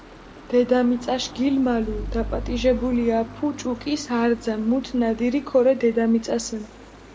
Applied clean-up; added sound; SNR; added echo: none; Stream; 14 dB; reverberation time 2.2 s.